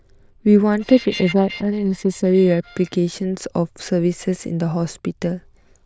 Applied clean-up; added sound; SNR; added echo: neural diffusion model UNIVERSE++.